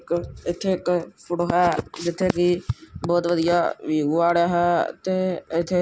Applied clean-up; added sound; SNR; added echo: none; none; none; none.